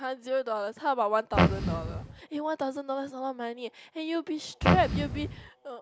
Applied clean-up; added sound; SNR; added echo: none; Fart; -5 dB; none.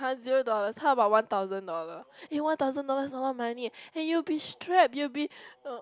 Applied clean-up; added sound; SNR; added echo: none; none; none; none.